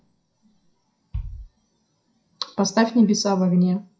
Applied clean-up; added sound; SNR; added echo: classical method WPE with log-MMSE.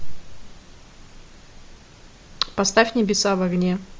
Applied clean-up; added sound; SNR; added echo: none; none; none; none.